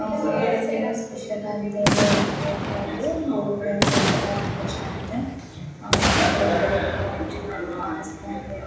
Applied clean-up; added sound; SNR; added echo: none; Boom; 1 dB; reverberation time 0.9 s.